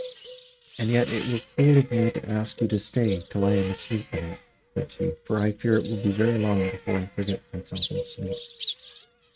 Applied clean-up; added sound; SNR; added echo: neural mask model RNNoise.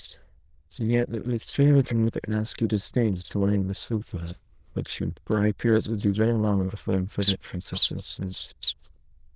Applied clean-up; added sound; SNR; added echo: neural diffusion model UNIVERSE++.